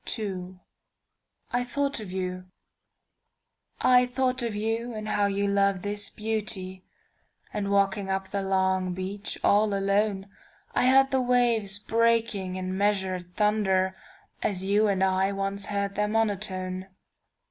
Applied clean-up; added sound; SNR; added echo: none; none; none; none.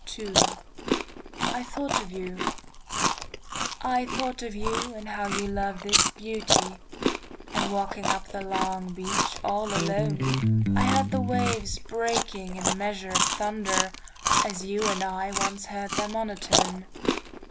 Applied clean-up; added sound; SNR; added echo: none; Electric guitar + Chewing, mastication; -3 dB; none.